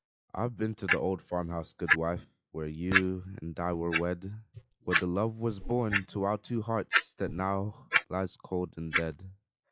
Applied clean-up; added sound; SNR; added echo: classical method log-MMSE.